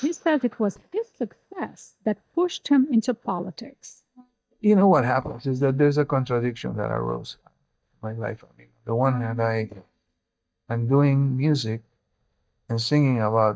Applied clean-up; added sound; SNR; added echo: neural mask model DeepFilterNet 3.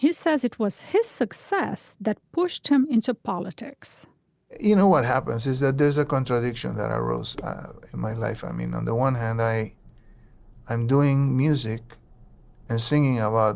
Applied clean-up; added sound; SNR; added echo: none; none; none; none.